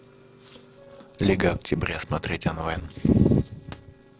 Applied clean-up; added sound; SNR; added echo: neural separator model SepFormer DNS4.